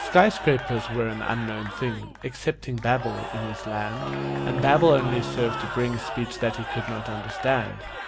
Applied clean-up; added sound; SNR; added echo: none; Crowd / Cheering + Bowed string instrument; 7 dB; none.